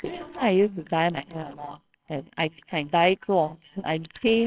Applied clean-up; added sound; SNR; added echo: neural separator model SepFormer WHAMR!.